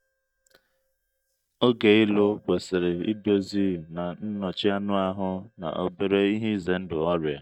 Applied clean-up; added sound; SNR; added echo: neural mask model DeepFilterNet 3.